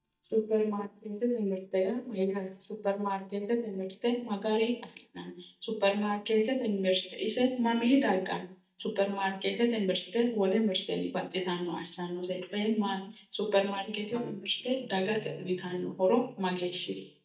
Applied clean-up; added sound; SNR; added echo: neural mask model DeepFilterNet 3.